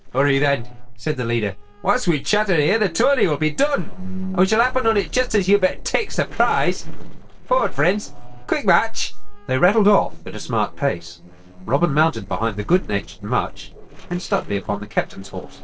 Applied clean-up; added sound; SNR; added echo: neural separator model SepFormer DNS4.